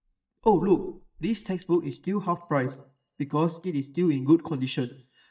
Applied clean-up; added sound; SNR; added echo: neural mask model DeepFilterNet 3.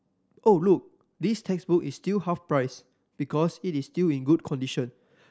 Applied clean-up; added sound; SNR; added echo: none; none; none; none.